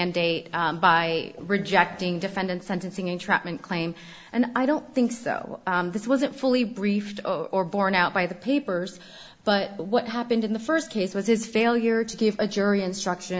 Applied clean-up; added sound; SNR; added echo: none; none; none; none.